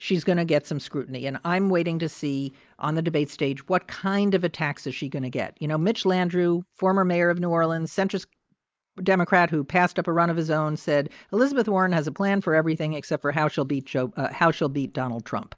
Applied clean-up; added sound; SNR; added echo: neural mask model Resemble Enhance denoiser.